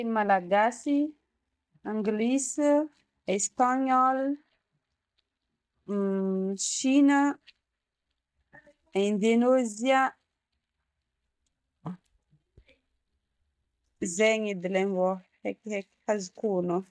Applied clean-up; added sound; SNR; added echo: neural mask model DeepFilterNet 3.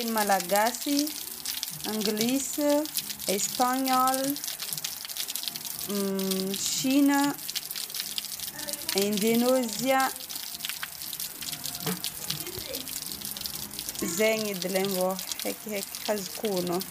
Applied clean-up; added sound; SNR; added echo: none; Rain; 6 dB; none.